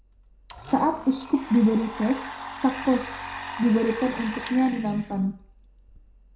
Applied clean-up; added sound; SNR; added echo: none; Domestic sounds, home sounds; 13 dB; reverberation time 0.5 s.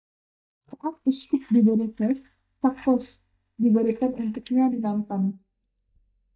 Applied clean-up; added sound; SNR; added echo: neural mask model DeepFilterNet 3.